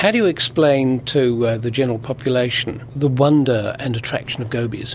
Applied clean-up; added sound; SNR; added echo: none; none; none; none.